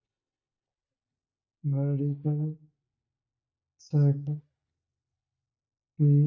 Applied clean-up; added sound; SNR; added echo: neural mask model DeepFilterNet 3.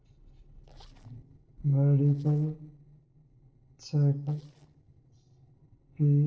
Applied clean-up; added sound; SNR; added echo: neural separator model SepFormer DNS4.